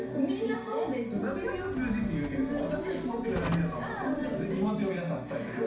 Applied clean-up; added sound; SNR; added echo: none; Drawer open or close; 11 dB; reverberation time 0.6 s.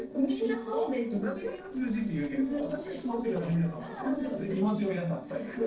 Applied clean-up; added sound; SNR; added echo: neural separator model SepFormer DNS4.